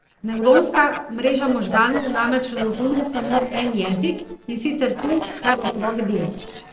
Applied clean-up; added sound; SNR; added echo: neural separator model SepFormer DNS4.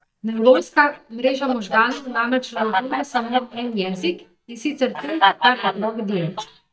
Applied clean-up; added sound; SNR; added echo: neural mask model DeepFilterNet 3.